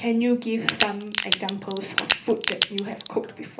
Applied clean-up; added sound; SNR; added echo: none; Crack; 0 dB; reverberation time 0.3 s.